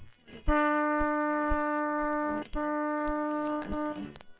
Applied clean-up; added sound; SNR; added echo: neural separator model SepFormer WHAM!.